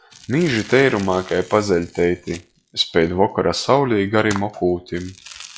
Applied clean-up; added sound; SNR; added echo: classical method log-MMSE.